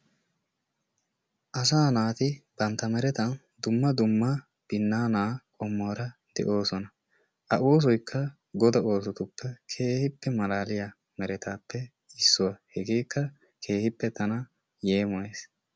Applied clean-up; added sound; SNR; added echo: none; none; none; none.